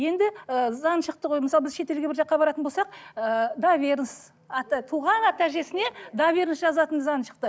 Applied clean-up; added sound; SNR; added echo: none; none; none; none.